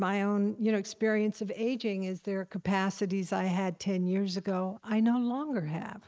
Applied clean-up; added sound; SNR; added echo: neural mask model Resemble Enhance denoiser.